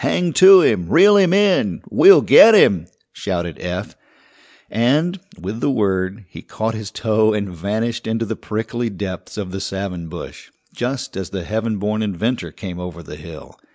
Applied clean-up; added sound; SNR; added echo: none; none; none; none.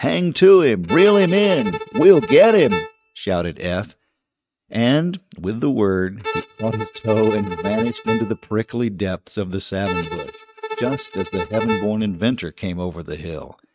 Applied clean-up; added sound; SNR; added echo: neural mask model RNNoise.